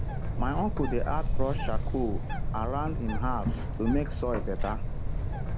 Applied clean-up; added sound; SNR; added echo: none; Bird; -4 dB; none.